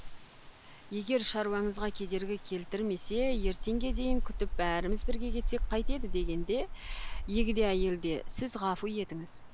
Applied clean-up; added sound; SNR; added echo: none; Rain; 0 dB; none.